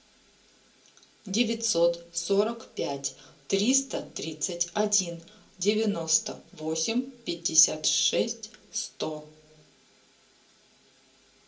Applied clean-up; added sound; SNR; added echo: none; none; none; reverberation time 0.2 s.